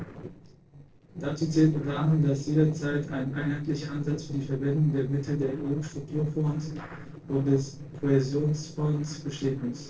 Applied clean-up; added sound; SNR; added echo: neural separator model SepFormer DNS4.